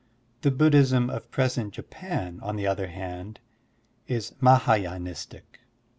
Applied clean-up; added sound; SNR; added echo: none; none; none; none.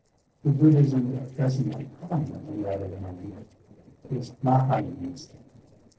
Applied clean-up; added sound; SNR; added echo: neural separator model SepFormer DNS4.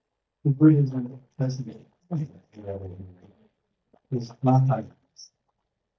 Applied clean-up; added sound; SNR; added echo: neural mask model DeepFilterNet 3.